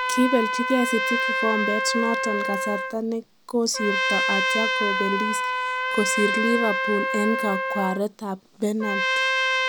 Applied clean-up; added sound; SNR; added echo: none; Trumpet; -1 dB; none.